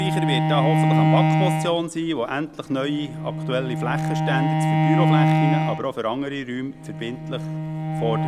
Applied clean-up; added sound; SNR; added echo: none; Bowed string instrument; -5 dB; none.